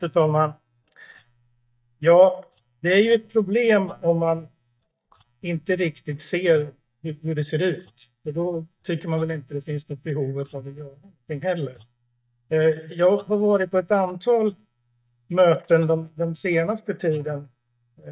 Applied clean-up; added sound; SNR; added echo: neural mask model DeepFilterNet 3.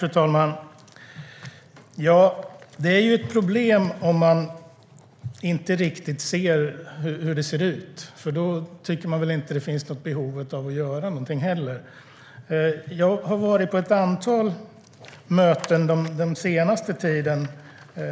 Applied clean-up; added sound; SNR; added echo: none; none; none; none.